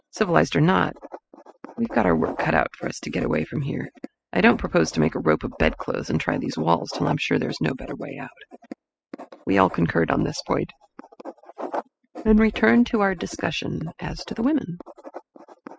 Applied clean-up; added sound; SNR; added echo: classical method spectral subtraction.